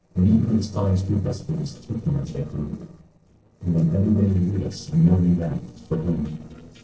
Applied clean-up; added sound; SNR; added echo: neural separator model SepFormer DNS4.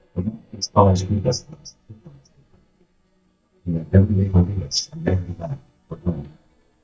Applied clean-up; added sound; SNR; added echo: neural mask model DeepFilterNet 3.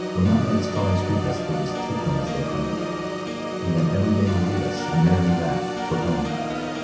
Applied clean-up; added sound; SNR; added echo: none; Organ; 3 dB; reverberation time 0.6 s.